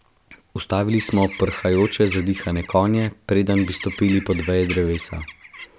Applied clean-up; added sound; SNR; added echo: none; Bird; 14 dB; none.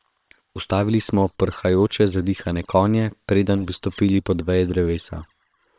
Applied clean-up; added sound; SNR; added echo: neural separator model SepFormer WHAM!.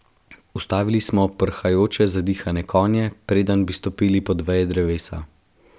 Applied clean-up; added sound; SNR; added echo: none; none; none; none.